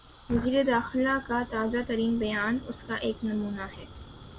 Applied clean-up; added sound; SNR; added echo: none; Fire; 15 dB; none.